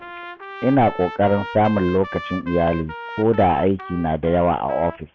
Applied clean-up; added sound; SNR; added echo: none; Trumpet; 14 dB; none.